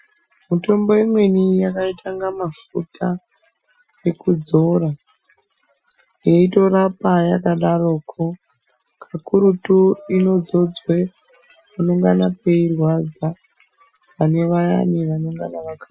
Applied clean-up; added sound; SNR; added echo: classical method Wiener filter.